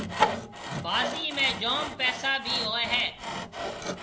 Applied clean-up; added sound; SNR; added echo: none; Sawing; 2 dB; none.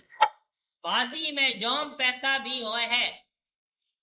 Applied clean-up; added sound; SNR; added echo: neural mask model Resemble Enhance denoiser.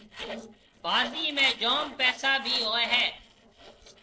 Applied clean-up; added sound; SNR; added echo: neural separator model SepFormer DNS4.